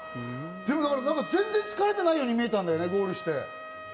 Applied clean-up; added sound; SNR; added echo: none; Trumpet; 14 dB; none.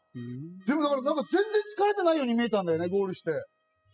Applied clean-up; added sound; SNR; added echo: classical method spectral subtraction.